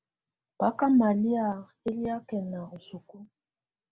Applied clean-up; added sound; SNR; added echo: none; none; none; none.